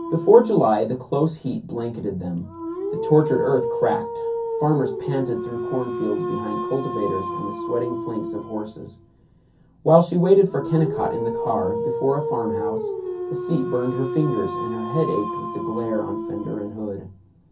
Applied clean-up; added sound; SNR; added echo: none; Dog; 6 dB; reverberation time 0.3 s.